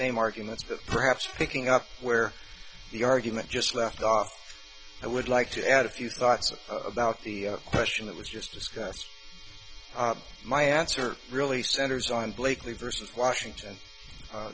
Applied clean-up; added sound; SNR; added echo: none; none; none; none.